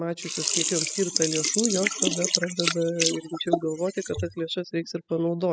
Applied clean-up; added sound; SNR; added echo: classical method spectral subtraction.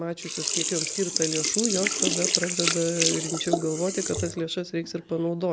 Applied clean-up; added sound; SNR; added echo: none; Sink (filling or washing); 0 dB; none.